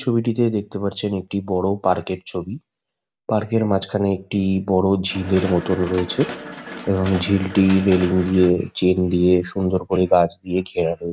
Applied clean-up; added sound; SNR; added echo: none; Mechanisms; 12 dB; none.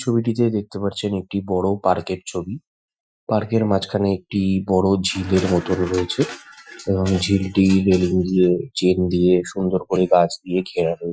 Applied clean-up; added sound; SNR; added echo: classical method Wiener filter.